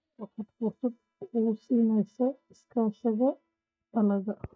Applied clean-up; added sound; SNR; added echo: neural mask model DeepFilterNet 3.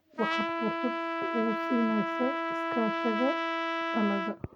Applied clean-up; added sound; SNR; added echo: none; Trumpet; -1 dB; none.